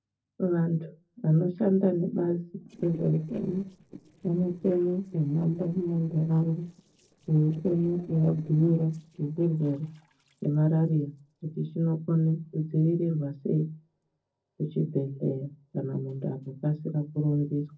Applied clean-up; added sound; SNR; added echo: neural separator model SepFormer DNS4.